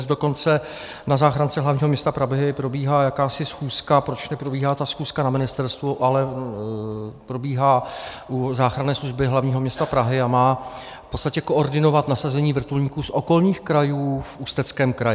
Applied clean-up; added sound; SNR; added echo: none; none; none; none.